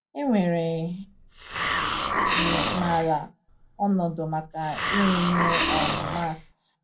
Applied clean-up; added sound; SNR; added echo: none; Hiss; 1 dB; reverberation time 0.2 s.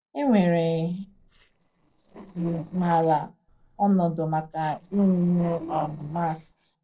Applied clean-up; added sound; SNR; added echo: neural separator model SepFormer DNS4.